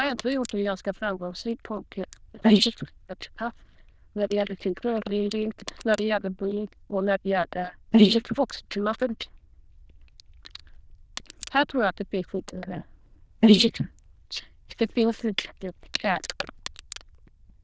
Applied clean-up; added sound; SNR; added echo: neural diffusion model UNIVERSE++.